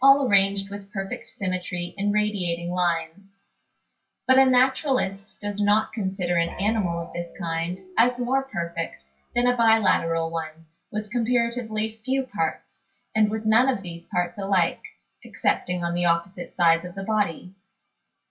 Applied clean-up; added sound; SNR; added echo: classical method WPE with log-MMSE.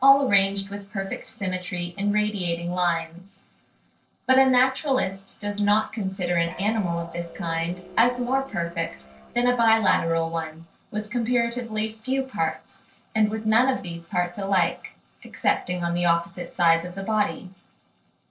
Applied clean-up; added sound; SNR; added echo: neural separator model SepFormer DNS4.